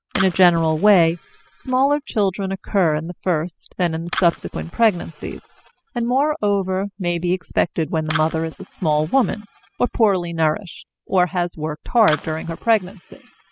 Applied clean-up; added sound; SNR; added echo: classical method spectral subtraction.